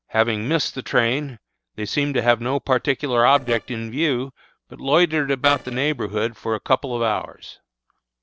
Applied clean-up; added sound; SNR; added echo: neural separator model SepFormer DNS4.